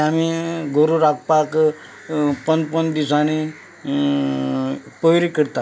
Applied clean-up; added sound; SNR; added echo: none; none; none; none.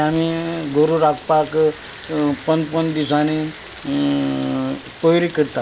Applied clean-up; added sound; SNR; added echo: none; Rain; 18 dB; none.